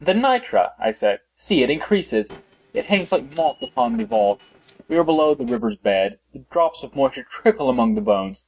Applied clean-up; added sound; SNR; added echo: neural mask model RNNoise.